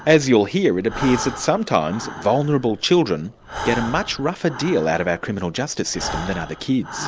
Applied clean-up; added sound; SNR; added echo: none; Breathing; 12 dB; none.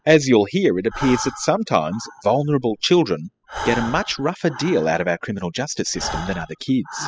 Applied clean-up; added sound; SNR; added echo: classical method spectral subtraction.